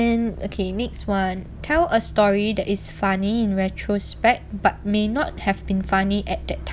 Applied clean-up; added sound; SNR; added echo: none; none; none; none.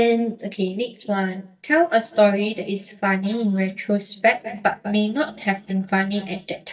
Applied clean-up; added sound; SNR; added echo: neural mask model DeepFilterNet 3.